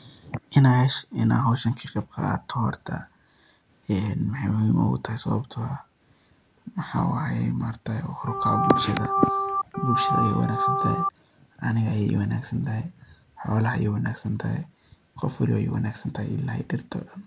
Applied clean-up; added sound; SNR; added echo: none; Organ; -1 dB; none.